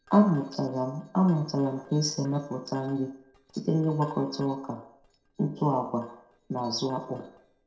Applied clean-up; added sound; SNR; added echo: neural separator model SepFormer DNS4.